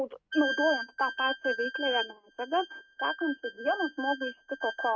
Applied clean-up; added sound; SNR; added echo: neural mask model RNNoise.